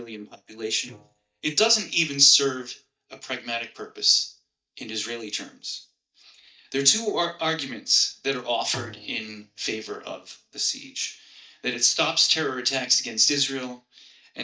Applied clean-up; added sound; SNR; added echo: neural mask model DeepFilterNet 3.